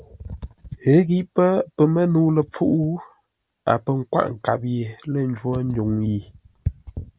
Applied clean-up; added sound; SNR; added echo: none; none; none; none.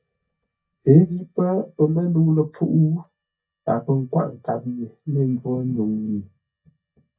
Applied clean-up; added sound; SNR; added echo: neural mask model DeepFilterNet 3.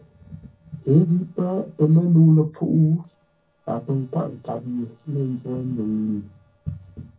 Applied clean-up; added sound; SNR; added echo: neural separator model SepFormer DNS4.